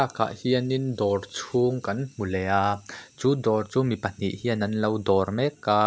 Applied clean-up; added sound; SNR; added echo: none; none; none; none.